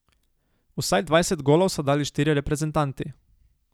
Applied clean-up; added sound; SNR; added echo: none; none; none; none.